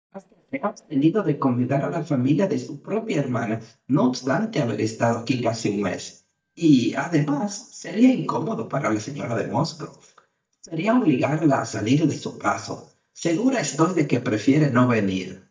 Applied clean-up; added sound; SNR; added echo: neural mask model DeepFilterNet 3.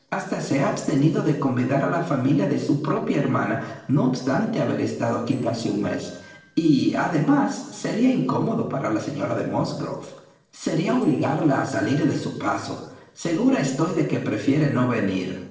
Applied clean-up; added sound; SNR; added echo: neural separator model SepFormer DNS4.